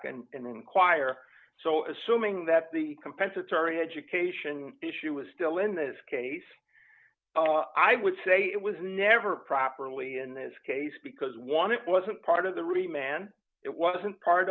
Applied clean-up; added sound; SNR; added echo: none; none; none; none.